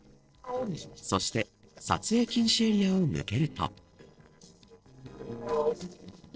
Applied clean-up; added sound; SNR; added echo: neural separator model SepFormer DNS4.